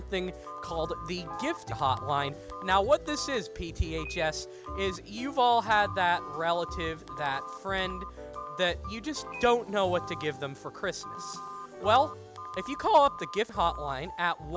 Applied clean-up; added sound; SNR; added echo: none; Telephone; 14 dB; none.